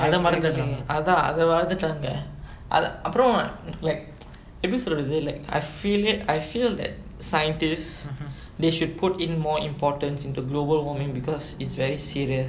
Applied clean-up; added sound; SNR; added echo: none; none; none; none.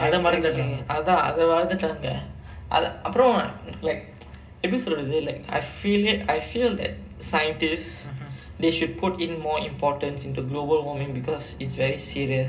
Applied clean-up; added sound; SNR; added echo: none; none; none; reverberation time 0.2 s.